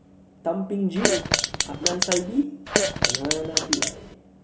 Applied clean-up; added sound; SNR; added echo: none; Fart; -4 dB; none.